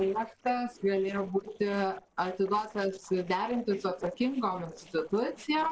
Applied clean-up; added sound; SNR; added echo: neural separator model SepFormer DNS4.